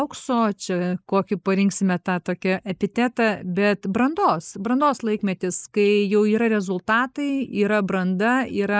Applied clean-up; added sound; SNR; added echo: neural mask model Resemble Enhance denoiser.